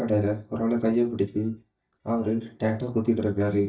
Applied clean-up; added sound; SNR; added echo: neural mask model DeepFilterNet 3.